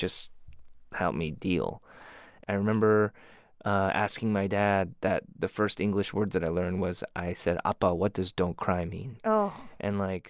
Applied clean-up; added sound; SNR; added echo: none; none; none; none.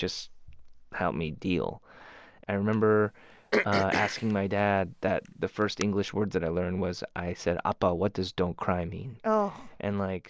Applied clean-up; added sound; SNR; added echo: none; Cough; 6 dB; none.